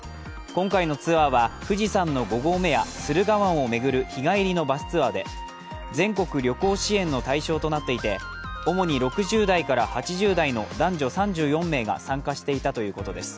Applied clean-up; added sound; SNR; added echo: none; none; none; none.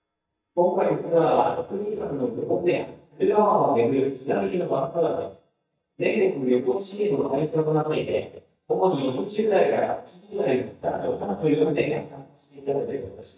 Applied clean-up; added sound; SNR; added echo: neural mask model DeepFilterNet 3.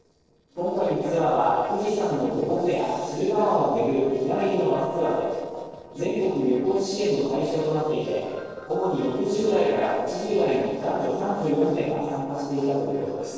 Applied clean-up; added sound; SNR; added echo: neural separator model SepFormer DNS4.